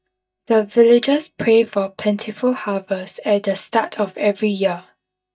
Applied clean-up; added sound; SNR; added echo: neural mask model DeepFilterNet 3.